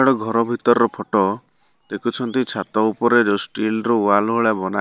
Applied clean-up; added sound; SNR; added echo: none; none; none; none.